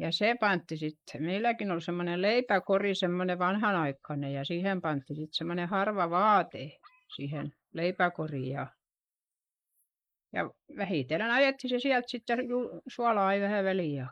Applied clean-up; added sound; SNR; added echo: neural mask model Resemble Enhance denoiser.